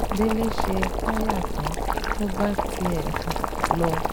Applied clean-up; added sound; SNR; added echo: none; Boiling; -3 dB; none.